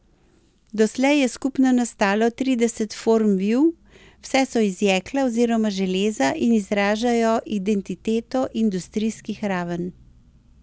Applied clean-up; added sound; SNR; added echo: none; none; none; none.